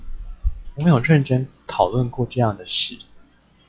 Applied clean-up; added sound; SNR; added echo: classical method log-MMSE.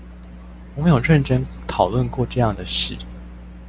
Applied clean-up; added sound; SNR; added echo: none; none; none; none.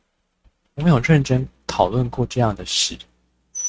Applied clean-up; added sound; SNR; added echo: neural mask model RNNoise.